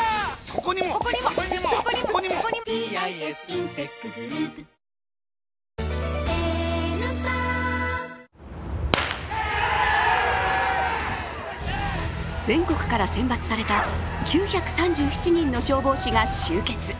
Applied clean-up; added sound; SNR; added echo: none; none; none; none.